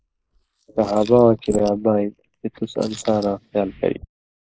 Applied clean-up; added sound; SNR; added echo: neural mask model Resemble Enhance denoiser.